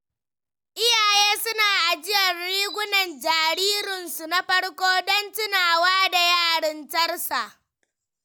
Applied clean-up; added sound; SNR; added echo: none; Chirp, tweet; 20 dB; none.